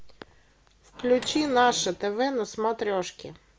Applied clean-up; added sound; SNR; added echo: none; Microwave oven; 14 dB; none.